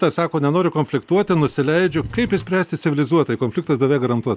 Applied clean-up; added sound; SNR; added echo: none; Wood / Tools; 17 dB; none.